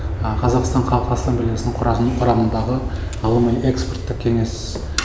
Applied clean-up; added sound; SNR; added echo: none; Aircraft; 6 dB; none.